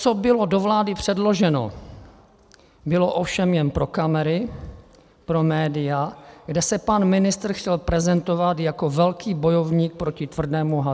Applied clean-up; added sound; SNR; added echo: none; none; none; none.